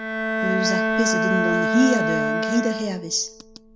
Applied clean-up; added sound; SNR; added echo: none; Bowed string instrument; -1 dB; none.